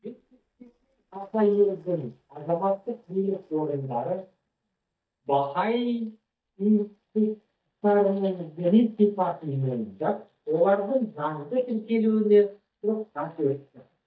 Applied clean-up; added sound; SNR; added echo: neural mask model DeepFilterNet 3.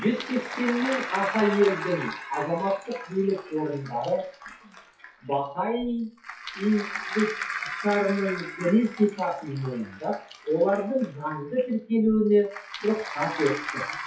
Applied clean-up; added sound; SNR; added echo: classical method WPE with log-MMSE.